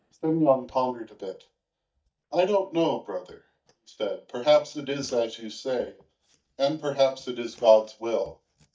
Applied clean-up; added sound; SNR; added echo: neural mask model DeepFilterNet 3.